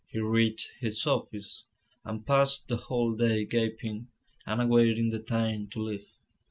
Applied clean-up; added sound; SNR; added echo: none; none; none; none.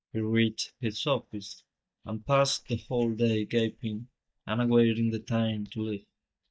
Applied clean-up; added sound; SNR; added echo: neural mask model DeepFilterNet 3.